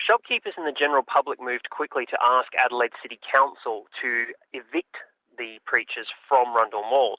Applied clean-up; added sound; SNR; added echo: none; none; none; none.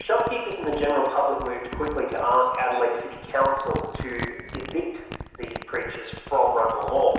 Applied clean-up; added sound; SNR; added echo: none; Crumpling, crinkling; 13 dB; reverberation time 1.0 s.